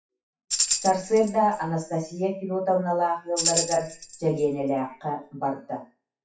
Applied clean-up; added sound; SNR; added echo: classical method WPE with log-MMSE.